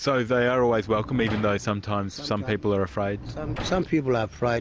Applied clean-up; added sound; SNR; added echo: none; Sliding door; 14 dB; none.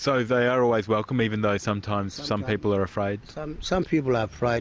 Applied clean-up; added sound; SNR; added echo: none; none; none; none.